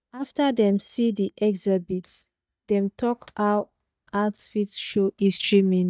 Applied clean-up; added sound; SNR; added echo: neural mask model DeepFilterNet 3.